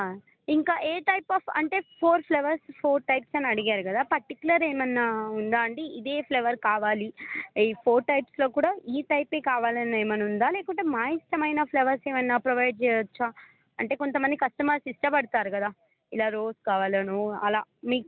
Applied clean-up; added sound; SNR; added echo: none; none; none; none.